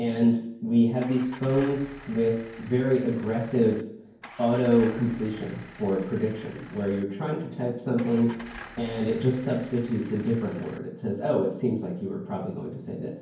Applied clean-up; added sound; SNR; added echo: none; Engine starting / Car; 19 dB; reverberation time 0.9 s.